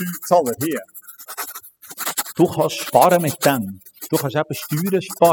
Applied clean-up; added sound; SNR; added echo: classical method spectral subtraction.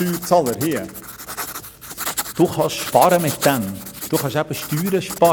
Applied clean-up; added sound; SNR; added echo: none; Writing; 10 dB; none.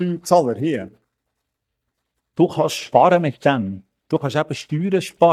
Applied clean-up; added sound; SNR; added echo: neural mask model DeepFilterNet 3.